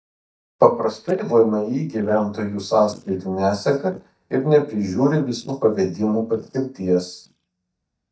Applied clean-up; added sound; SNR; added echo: neural mask model DeepFilterNet 3.